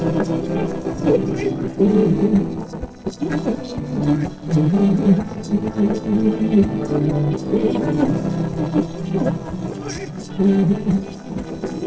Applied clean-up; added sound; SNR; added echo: neural separator model SepFormer DNS4.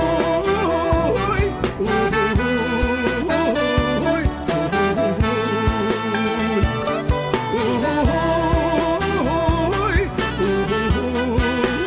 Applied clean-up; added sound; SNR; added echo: none; none; none; none.